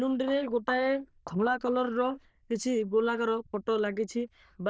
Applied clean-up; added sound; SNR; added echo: neural diffusion model UNIVERSE++.